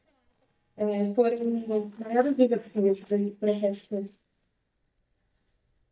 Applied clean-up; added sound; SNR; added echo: neural mask model DeepFilterNet 3.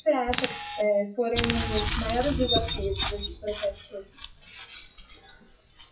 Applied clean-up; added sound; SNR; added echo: classical method WPE with log-MMSE.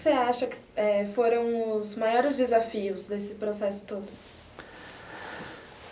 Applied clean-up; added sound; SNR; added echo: none; none; none; none.